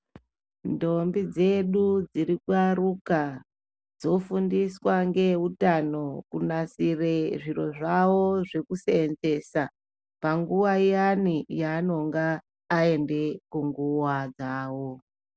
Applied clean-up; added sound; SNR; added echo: none; none; none; none.